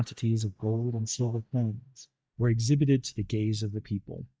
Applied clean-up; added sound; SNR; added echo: neural mask model DeepFilterNet 3.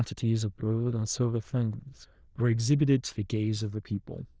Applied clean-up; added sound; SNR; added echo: neural diffusion model UNIVERSE++.